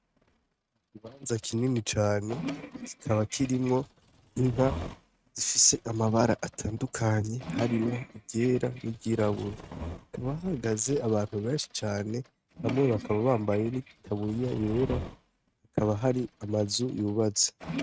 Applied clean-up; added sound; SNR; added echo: neural mask model RNNoise.